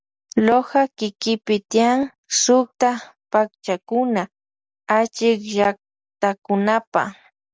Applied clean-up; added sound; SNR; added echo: none; none; none; none.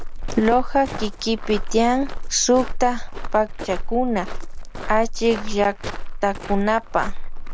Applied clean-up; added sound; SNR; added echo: none; Walk, footsteps; 3 dB; none.